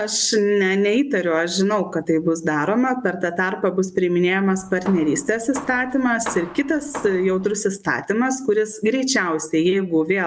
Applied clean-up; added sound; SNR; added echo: none; Hammer; 15 dB; none.